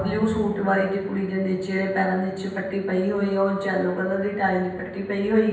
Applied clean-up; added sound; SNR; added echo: none; Bowed string instrument; 17 dB; reverberation time 0.9 s.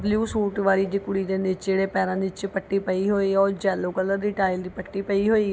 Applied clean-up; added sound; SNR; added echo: none; none; none; none.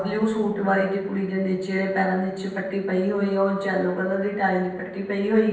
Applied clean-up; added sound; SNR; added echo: neural separator model SepFormer DNS4.